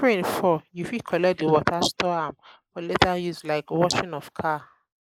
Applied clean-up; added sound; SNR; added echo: neural mask model Resemble Enhance denoiser.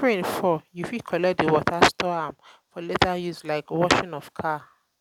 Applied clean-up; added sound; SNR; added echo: none; none; none; none.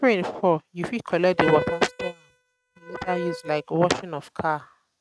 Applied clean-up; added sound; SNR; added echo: neural mask model RNNoise.